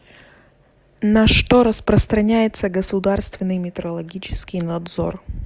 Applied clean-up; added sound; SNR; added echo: none; none; none; none.